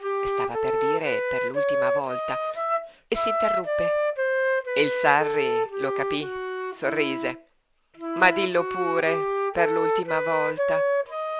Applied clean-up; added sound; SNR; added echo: none; Wind instrument, woodwind instrument; -2 dB; none.